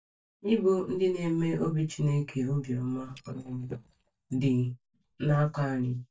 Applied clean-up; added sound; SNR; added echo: neural mask model DeepFilterNet 3.